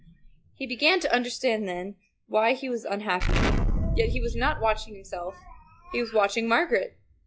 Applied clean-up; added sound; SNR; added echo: classical method log-MMSE.